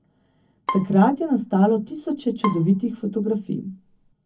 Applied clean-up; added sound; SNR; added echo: none; Bowed string instrument; 13 dB; reverberation time 0.3 s.